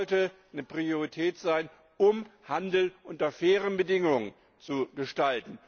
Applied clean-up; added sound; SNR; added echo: none; none; none; none.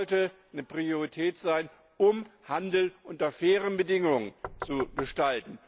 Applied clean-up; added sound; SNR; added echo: none; Knock; 12 dB; none.